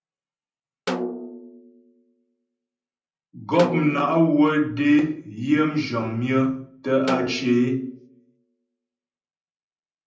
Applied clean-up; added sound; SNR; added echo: none; Snare drum; 10 dB; reverberation time 0.6 s.